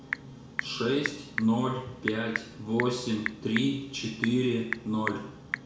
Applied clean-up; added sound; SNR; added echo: none; Telephone / Typing; 8 dB; reverberation time 0.6 s.